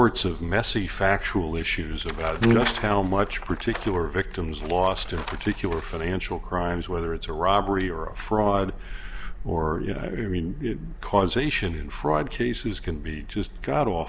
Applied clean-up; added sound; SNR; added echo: none; Brass instrument; -1 dB; none.